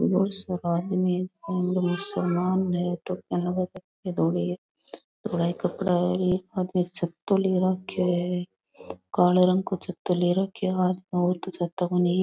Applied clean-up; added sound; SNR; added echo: none; none; none; none.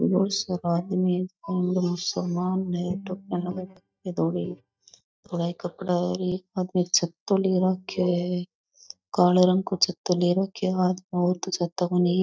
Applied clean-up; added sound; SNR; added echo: neural mask model DeepFilterNet 3.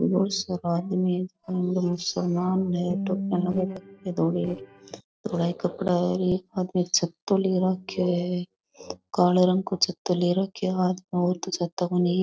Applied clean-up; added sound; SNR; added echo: neural separator model SepFormer DNS4.